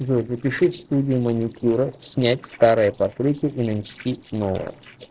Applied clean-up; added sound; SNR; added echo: neural separator model SepFormer DNS4.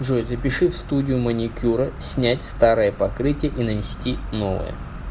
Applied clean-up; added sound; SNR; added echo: none; none; none; none.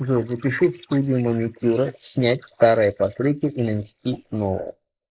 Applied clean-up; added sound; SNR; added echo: neural mask model Resemble Enhance denoiser.